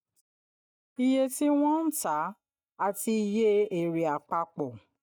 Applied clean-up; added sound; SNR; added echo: neural mask model DeepFilterNet 3.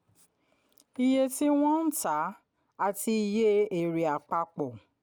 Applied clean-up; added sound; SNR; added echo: none; none; none; none.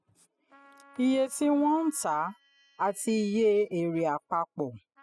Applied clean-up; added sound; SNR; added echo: classical method spectral subtraction.